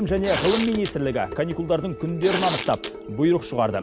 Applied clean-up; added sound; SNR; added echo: none; Tearing; 7 dB; none.